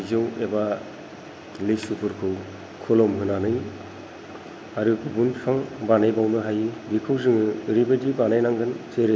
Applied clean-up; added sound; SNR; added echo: none; none; none; none.